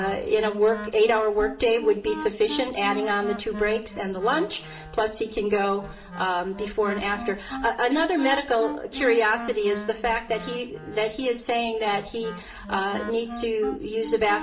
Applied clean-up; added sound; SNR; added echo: none; Wind instrument, woodwind instrument; 12 dB; reverberation time 1.1 s.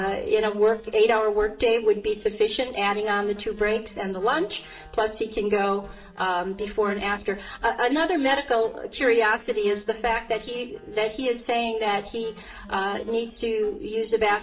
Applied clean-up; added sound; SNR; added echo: neural separator model SepFormer DNS4.